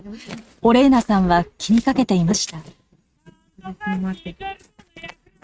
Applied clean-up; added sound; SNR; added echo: neural mask model RNNoise.